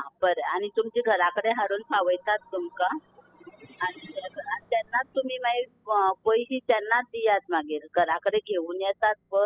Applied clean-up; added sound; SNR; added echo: classical method spectral subtraction.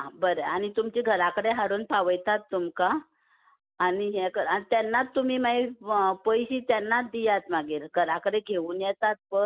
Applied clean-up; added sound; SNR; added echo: none; none; none; none.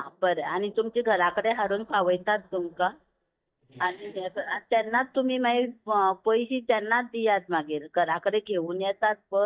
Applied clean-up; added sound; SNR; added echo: neural mask model DeepFilterNet 3.